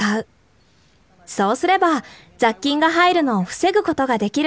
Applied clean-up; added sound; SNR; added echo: none; none; none; none.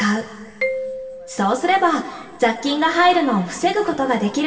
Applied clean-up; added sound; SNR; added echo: none; Marimba, xylophone; 13 dB; reverberation time 2.1 s.